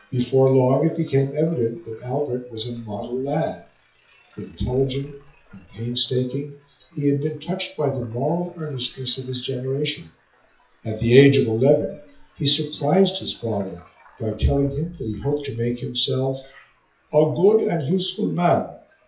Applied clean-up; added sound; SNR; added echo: classical method WPE with log-MMSE.